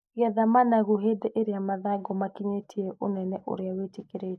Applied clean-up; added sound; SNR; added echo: neural mask model Resemble Enhance denoiser.